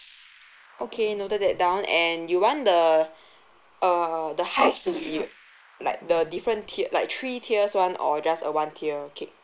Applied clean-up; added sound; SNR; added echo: neural mask model Resemble Enhance denoiser.